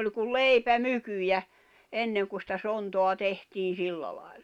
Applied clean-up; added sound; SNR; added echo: none; none; none; none.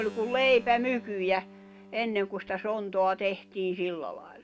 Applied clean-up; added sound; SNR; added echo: none; Keyboard (musical); 19 dB; none.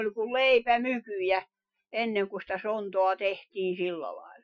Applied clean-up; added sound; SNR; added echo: classical method Wiener filter.